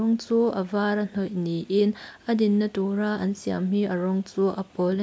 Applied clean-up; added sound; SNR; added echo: none; none; none; none.